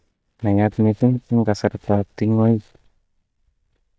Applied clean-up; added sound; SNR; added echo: neural mask model DeepFilterNet 3.